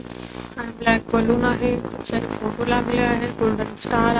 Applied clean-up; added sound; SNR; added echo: neural mask model RNNoise.